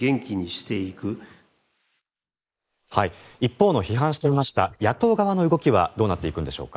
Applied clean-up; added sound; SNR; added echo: neural mask model Resemble Enhance denoiser.